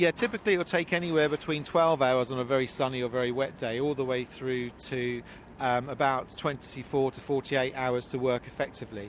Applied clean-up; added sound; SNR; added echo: none; none; none; none.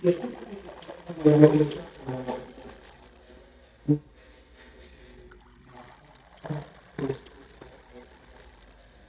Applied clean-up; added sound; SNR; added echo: neural mask model DeepFilterNet 3.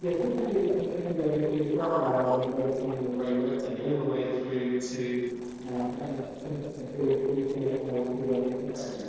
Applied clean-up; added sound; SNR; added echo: neural separator model SepFormer DNS4.